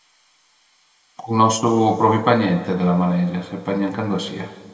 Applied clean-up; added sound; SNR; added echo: none; none; none; reverberation time 1.5 s.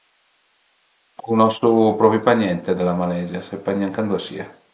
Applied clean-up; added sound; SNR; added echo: none; none; none; none.